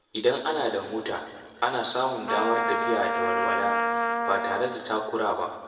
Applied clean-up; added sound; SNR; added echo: none; Trumpet; 2 dB; reverberation time 2.1 s.